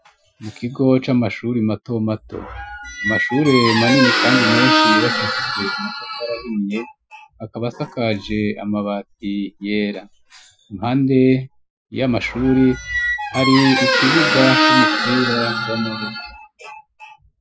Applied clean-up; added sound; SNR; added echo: classical method Wiener filter.